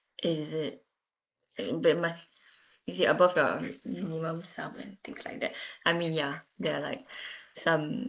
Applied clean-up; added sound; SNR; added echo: neural mask model Resemble Enhance denoiser.